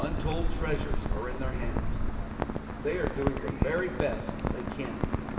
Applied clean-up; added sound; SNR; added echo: none; Rain; -4 dB; reverberation time 2.6 s.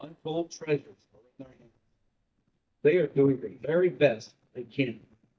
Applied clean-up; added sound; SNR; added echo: neural mask model DeepFilterNet 3.